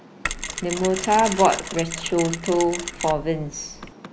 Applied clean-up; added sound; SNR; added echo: none; Mechanisms; 8 dB; none.